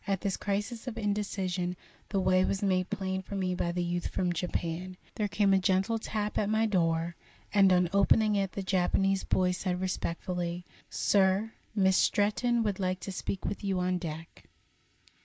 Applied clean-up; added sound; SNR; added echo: neural mask model Resemble Enhance denoiser.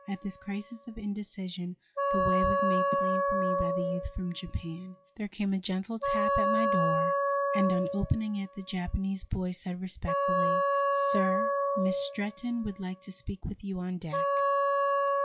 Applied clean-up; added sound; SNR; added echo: classical method log-MMSE.